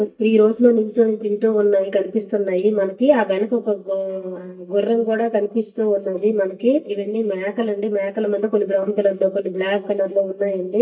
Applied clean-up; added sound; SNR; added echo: neural mask model DeepFilterNet 3.